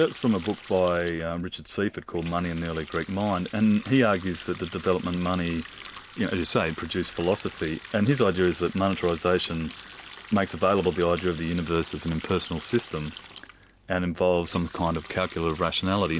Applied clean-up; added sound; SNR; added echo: none; Water tap, faucet; 18 dB; none.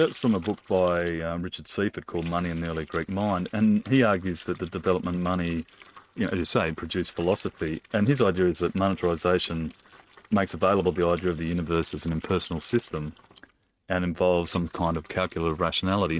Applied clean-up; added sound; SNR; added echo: neural mask model RNNoise.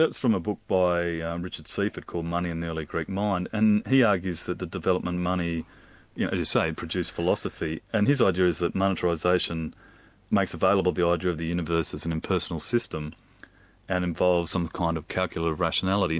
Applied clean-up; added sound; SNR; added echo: none; none; none; none.